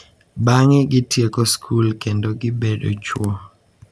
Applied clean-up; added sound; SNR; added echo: none; none; none; none.